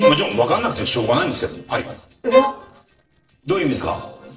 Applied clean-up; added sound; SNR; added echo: neural separator model SepFormer DNS4.